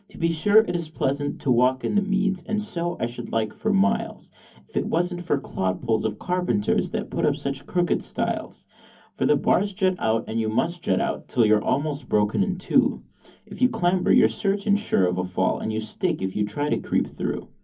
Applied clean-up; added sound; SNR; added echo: none; none; none; reverberation time 0.3 s.